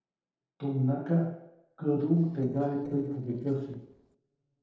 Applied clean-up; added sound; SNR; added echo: neural separator model SepFormer DNS4.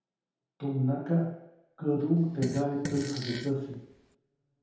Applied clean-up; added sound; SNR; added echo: none; Fart; 10 dB; reverberation time 0.8 s.